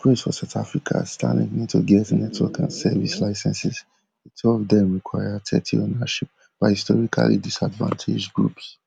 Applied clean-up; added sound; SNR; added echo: none; none; none; none.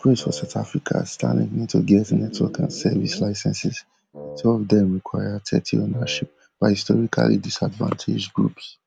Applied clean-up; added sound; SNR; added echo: none; Wind instrument, woodwind instrument; 17 dB; none.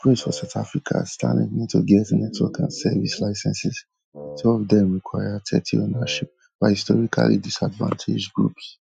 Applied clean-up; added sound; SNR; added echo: classical method Wiener filter.